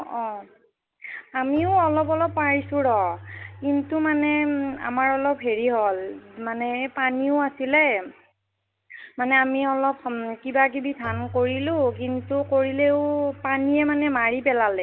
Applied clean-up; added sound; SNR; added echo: none; Keyboard (musical); 18 dB; none.